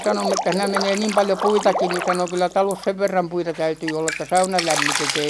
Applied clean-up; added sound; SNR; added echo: none; Drip; 5 dB; none.